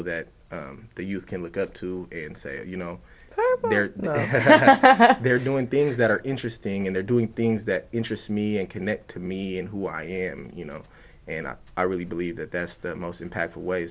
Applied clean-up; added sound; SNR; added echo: none; none; none; none.